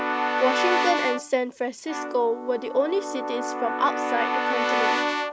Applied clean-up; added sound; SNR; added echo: none; Keyboard (musical) / Brass instrument; 0 dB; none.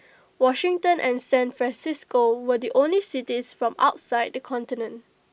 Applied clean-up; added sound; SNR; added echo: none; none; none; none.